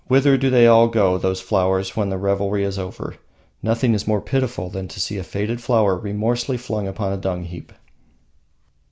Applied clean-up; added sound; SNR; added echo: none; none; none; none.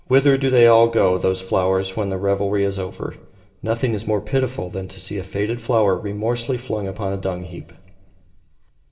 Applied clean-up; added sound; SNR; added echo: none; none; none; reverberation time 1.1 s.